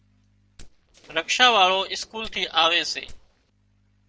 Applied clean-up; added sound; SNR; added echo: neural separator model SepFormer DNS4.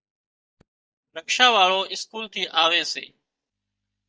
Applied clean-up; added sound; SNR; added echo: neural mask model DeepFilterNet 3.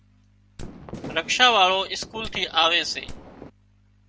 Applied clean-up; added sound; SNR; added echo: none; Wood + Fireworks; 15 dB; none.